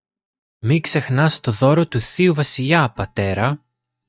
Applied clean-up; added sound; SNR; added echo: neural mask model DeepFilterNet 3.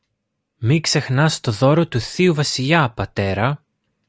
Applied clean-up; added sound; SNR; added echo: none; none; none; none.